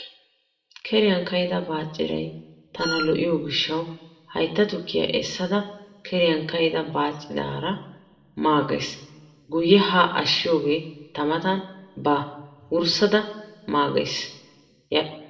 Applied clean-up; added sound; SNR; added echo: none; Wind instrument, woodwind instrument; 6 dB; reverberation time 0.8 s.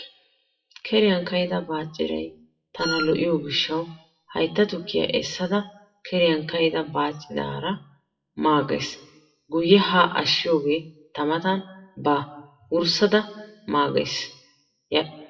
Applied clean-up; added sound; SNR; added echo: classical method WPE with log-MMSE.